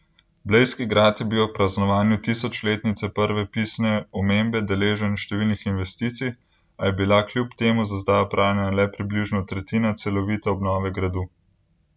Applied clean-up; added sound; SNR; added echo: none; none; none; none.